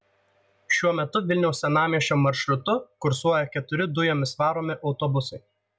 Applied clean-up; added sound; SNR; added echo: none; none; none; none.